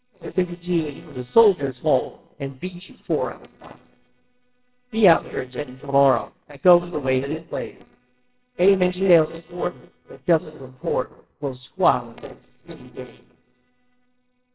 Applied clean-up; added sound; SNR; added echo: neural separator model SepFormer WHAMR!.